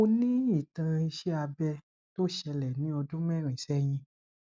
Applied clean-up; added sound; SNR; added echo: none; none; none; none.